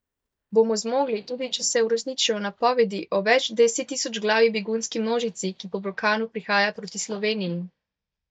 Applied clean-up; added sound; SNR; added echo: neural mask model DeepFilterNet 3.